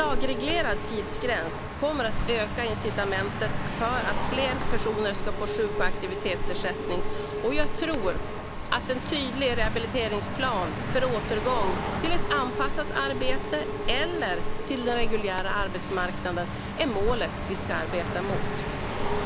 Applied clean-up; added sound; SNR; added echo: none; Engine / Mechanisms + Car passing by; -1 dB; none.